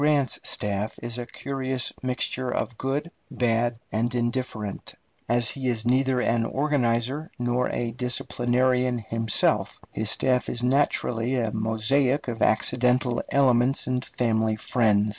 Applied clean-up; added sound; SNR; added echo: none; none; none; none.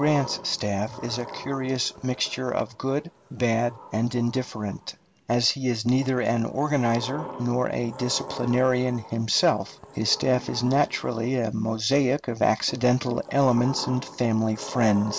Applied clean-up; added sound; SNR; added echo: none; Sliding door; 16 dB; none.